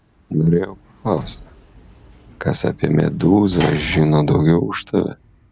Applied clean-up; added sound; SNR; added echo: none; Sliding door / Slam; 18 dB; none.